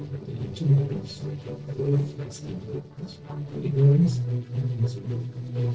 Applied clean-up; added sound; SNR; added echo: neural separator model SepFormer DNS4.